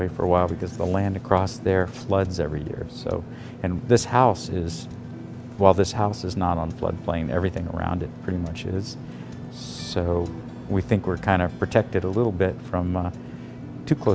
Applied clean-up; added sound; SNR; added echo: none; Engine / Mechanisms; 13 dB; none.